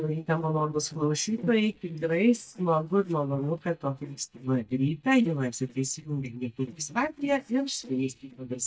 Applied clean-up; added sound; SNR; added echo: neural mask model DeepFilterNet 3.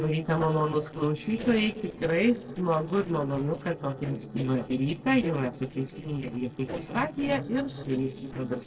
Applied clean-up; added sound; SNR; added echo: neural separator model SepFormer DNS4.